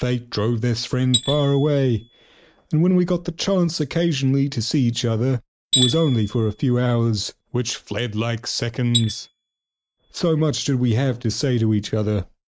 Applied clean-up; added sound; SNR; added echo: neural mask model RNNoise.